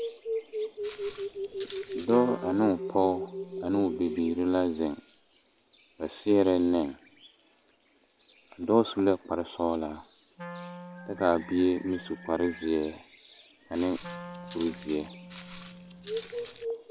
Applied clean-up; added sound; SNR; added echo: none; Wind instrument, woodwind instrument + Walk, footsteps; 16 dB; none.